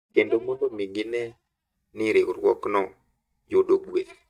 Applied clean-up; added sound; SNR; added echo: neural mask model DeepFilterNet 3.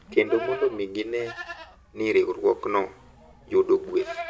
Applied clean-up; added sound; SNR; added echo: none; Livestock, farm animals, working animals; 14 dB; none.